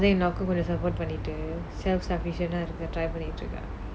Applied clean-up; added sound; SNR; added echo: none; none; none; none.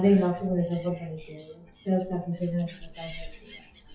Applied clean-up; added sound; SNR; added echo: classical method WPE with log-MMSE.